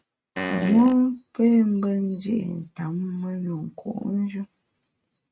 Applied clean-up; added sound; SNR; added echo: neural mask model RNNoise.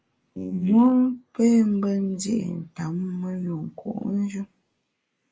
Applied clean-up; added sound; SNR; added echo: neural mask model Resemble Enhance denoiser.